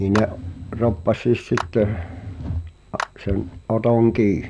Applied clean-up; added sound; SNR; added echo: none; Clapping; 15 dB; none.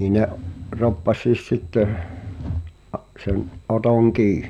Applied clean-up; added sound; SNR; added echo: none; none; none; none.